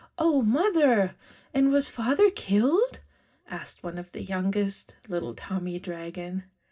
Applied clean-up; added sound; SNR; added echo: none; none; none; reverberation time 0.4 s.